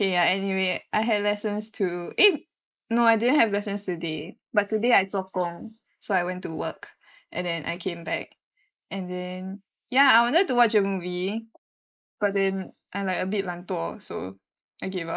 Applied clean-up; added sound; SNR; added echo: neural mask model Resemble Enhance denoiser.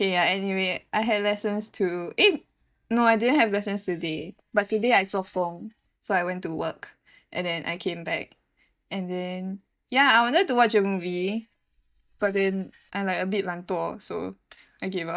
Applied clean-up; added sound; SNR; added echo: neural mask model DeepFilterNet 3.